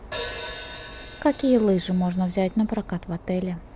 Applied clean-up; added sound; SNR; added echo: none; Hi-hat; 12 dB; none.